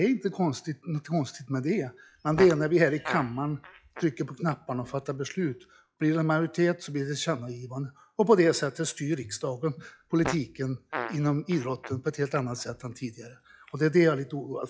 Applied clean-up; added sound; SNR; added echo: classical method log-MMSE.